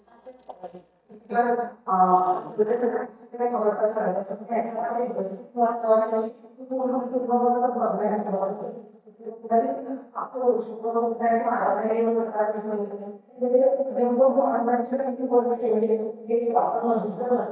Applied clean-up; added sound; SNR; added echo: neural mask model DeepFilterNet 3.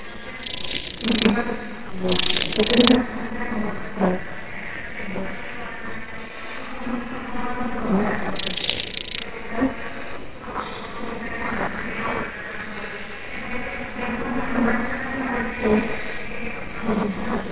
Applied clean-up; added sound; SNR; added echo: neural separator model SepFormer WHAMR!.